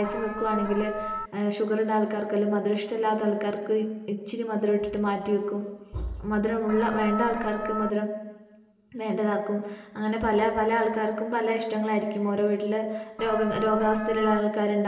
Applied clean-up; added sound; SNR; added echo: none; Alarm; 8 dB; reverberation time 1.4 s.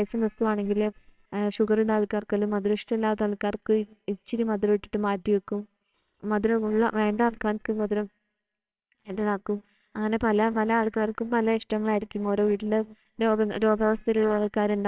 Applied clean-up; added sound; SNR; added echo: neural separator model SepFormer WHAMR!.